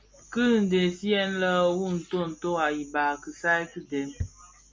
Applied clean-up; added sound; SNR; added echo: none; none; none; none.